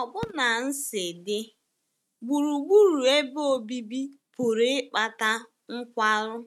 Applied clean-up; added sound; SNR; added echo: neural mask model RNNoise.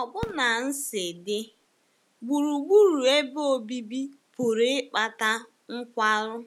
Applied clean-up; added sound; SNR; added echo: none; Fireworks; 18 dB; none.